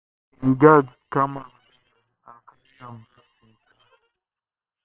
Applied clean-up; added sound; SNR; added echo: neural separator model SepFormer WHAM!.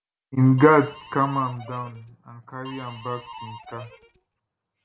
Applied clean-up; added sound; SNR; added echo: none; Harmonica; 19 dB; none.